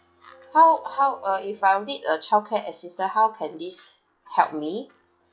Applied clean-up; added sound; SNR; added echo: classical method log-MMSE.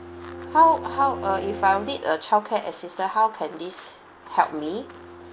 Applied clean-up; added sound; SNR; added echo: none; Bowed string instrument; 15 dB; none.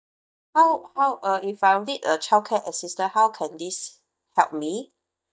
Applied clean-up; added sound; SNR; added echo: neural mask model DeepFilterNet 3.